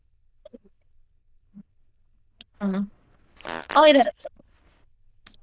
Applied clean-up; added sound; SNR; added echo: neural diffusion model UNIVERSE++.